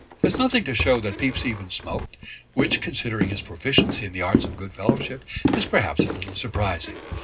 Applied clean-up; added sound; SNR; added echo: none; Walk, footsteps; 1 dB; reverberation time 0.2 s.